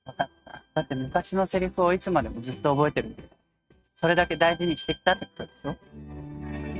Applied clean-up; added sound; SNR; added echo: neural mask model RNNoise.